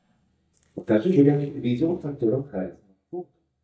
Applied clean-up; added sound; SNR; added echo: neural mask model DeepFilterNet 3.